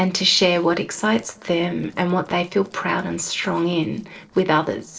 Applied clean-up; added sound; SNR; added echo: neural separator model SepFormer DNS4.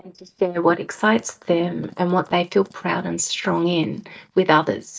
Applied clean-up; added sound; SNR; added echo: neural mask model DeepFilterNet 3.